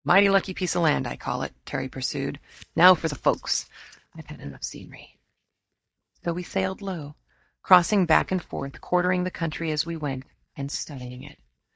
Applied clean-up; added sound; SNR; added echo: neural mask model DeepFilterNet 3.